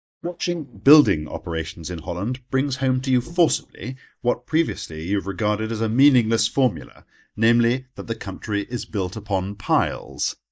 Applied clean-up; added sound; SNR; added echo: neural mask model DeepFilterNet 3.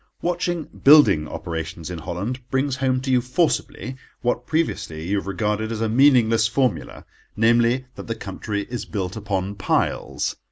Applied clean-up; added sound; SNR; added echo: none; none; none; none.